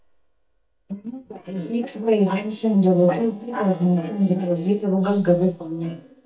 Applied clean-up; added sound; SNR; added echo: neural mask model DeepFilterNet 3.